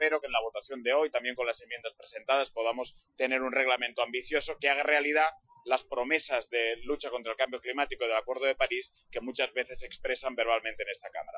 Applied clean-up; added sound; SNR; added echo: classical method Wiener filter.